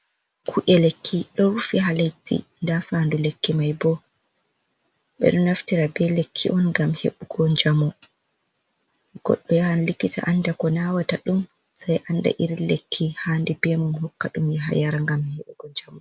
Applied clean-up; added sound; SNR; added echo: none; none; none; none.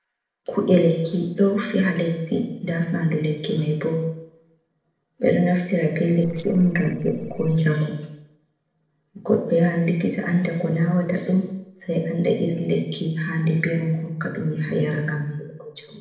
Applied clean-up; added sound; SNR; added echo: neural separator model SepFormer DNS4.